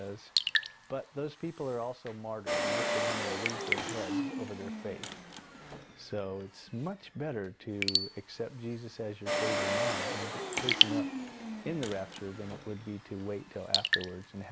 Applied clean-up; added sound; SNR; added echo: none; Raindrop / Drip + Engine; -5 dB; none.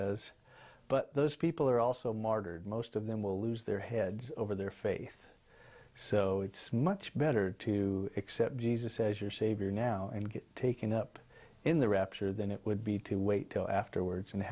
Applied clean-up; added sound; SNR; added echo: none; none; none; none.